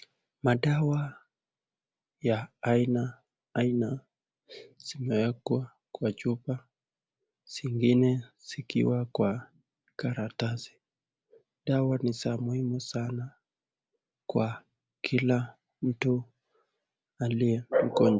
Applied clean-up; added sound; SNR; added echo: none; none; none; none.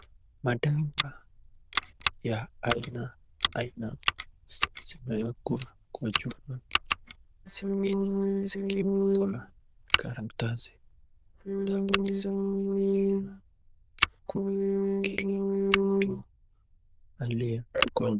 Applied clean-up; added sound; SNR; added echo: neural diffusion model UNIVERSE++.